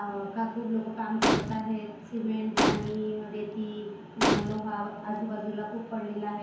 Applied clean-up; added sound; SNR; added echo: none; Gunshot, gunfire; -3 dB; reverberation time 0.9 s.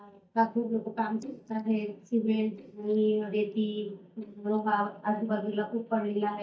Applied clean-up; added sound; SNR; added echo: neural mask model DeepFilterNet 3.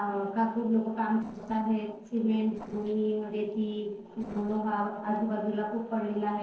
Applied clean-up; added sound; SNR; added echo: neural separator model SepFormer DNS4.